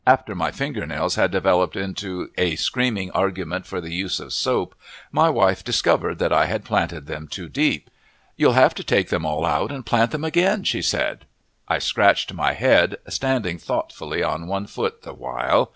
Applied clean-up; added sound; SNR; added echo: none; none; none; none.